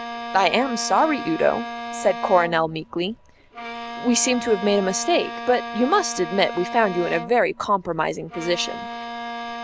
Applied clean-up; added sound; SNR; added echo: none; Bowed string instrument; 10 dB; none.